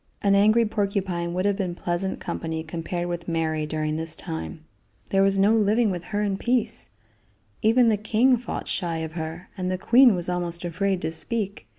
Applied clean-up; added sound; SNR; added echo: none; none; none; none.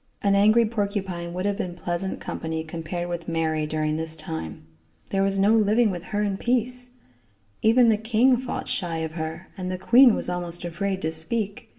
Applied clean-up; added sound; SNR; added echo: none; none; none; reverberation time 0.6 s.